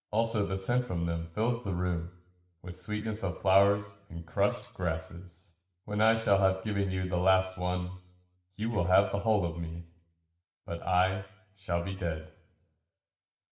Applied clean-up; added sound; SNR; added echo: none; none; none; reverberation time 0.6 s.